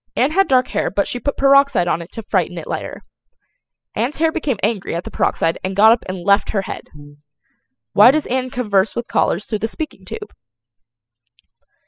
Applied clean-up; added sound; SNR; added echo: classical method spectral subtraction.